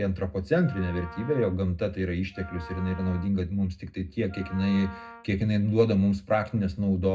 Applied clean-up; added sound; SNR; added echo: none; Wind instrument, woodwind instrument; 18 dB; reverberation time 0.3 s.